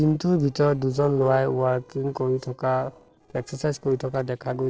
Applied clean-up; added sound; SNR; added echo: neural separator model SepFormer DNS4.